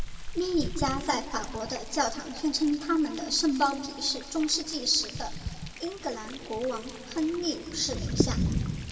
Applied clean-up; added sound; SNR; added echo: none; Thunder; 5 dB; reverberation time 2.0 s.